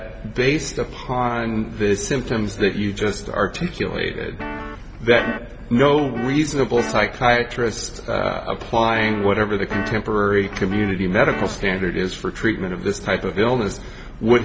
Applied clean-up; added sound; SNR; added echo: none; Guitar; 11 dB; none.